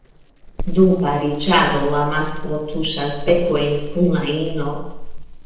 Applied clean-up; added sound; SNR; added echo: neural separator model SepFormer DNS4.